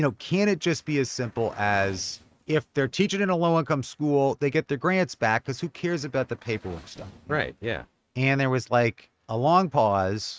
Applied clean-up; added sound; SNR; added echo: neural mask model RNNoise.